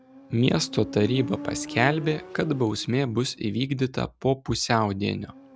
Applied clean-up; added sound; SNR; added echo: none; Motorcycle; 15 dB; none.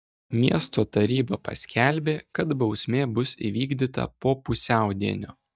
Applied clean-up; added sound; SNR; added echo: neural mask model DeepFilterNet 3.